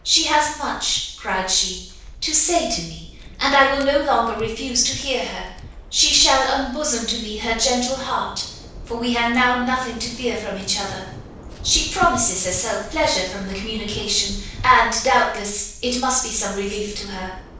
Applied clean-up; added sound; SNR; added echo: none; Waves, surf; 16 dB; reverberation time 0.7 s.